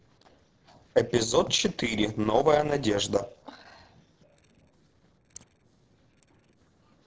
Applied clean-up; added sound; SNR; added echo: neural separator model SepFormer DNS4.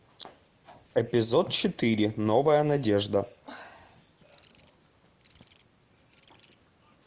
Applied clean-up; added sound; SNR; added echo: none; Insect; 15 dB; none.